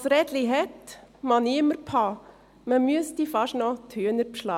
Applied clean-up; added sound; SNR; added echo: none; none; none; none.